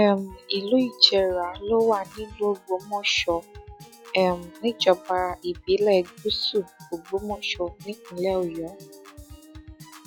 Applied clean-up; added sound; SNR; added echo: classical method log-MMSE.